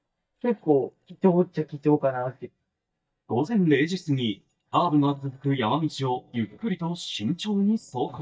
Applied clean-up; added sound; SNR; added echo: neural mask model DeepFilterNet 3.